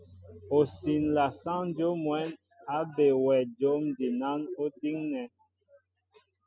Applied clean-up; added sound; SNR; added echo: classical method spectral subtraction.